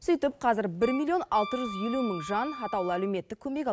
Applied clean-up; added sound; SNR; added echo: none; Wind instrument, woodwind instrument; 12 dB; none.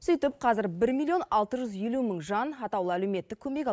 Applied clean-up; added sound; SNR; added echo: neural mask model Resemble Enhance denoiser.